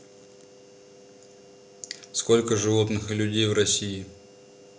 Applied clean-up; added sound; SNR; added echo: none; none; none; none.